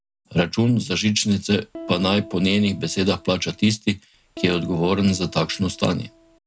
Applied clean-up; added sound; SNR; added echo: none; Piano; 19 dB; none.